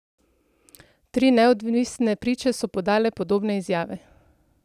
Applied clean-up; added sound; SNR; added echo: none; none; none; none.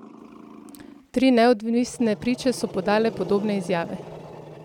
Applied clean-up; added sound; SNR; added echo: none; Growling; 16 dB; none.